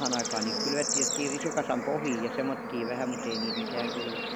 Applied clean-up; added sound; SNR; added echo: none; Bird / Insect / Frog; 0 dB; none.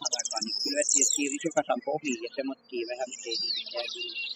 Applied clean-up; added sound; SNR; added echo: classical method spectral subtraction.